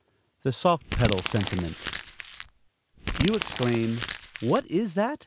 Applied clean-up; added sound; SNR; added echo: none; Crumpling, crinkling; 4 dB; none.